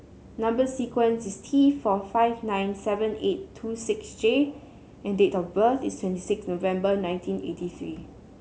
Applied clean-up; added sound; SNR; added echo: none; none; none; none.